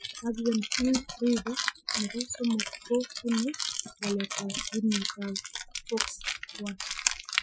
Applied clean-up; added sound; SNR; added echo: classical method Wiener filter.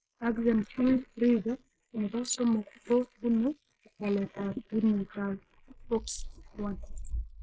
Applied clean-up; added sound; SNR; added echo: neural mask model Resemble Enhance denoiser.